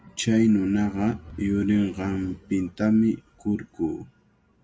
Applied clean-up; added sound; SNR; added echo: none; none; none; none.